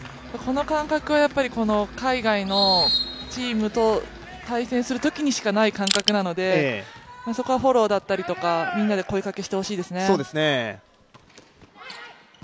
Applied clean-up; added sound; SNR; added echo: none; Crushing; 2 dB; none.